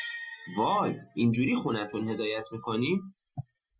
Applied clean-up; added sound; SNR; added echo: classical method Wiener filter.